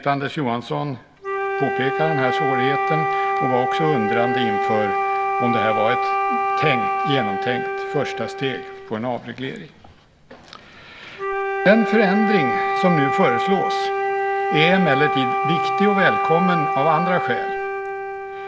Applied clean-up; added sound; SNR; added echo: none; Wind instrument, woodwind instrument; 0 dB; none.